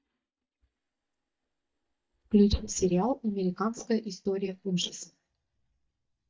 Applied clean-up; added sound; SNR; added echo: neural mask model DeepFilterNet 3.